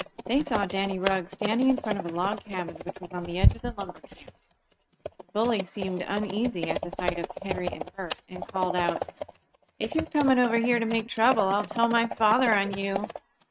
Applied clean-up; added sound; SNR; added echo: neural mask model RNNoise.